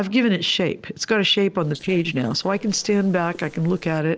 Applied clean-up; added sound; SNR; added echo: neural separator model SepFormer DNS4.